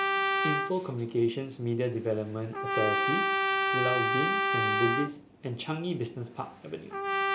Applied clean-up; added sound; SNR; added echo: none; Trumpet; -2 dB; none.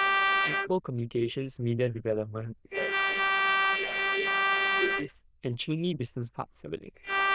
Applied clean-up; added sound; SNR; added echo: neural diffusion model UNIVERSE++.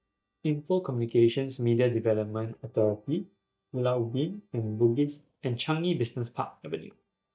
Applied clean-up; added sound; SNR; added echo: neural mask model DeepFilterNet 3.